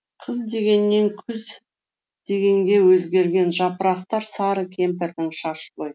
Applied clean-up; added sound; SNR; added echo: none; none; none; none.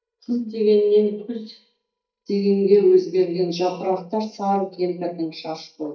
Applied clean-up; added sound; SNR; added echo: neural mask model DeepFilterNet 3.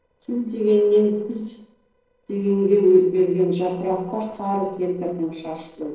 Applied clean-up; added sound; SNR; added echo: neural separator model SepFormer DNS4.